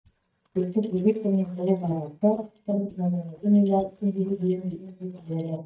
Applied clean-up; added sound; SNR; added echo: neural mask model DeepFilterNet 3.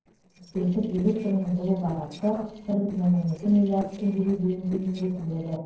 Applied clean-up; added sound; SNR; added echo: neural separator model SepFormer DNS4.